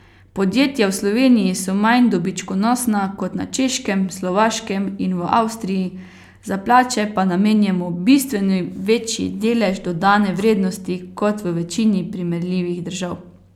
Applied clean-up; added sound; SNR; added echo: none; none; none; none.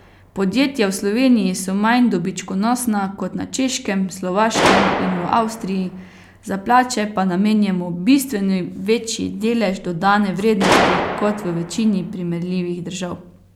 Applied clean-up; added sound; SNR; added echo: none; Gunshot, gunfire; 7 dB; none.